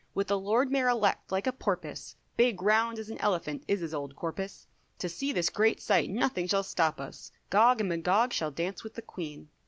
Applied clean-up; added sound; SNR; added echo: none; none; none; none.